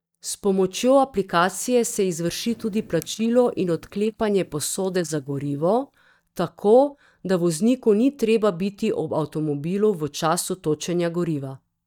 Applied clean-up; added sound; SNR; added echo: neural mask model DeepFilterNet 3.